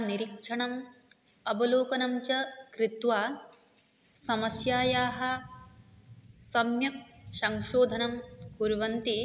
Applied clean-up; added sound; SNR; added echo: none; none; none; none.